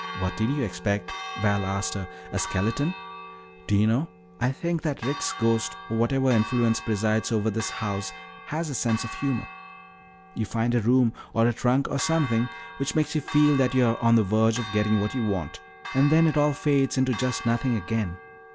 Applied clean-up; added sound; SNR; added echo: none; Church bell; 14 dB; none.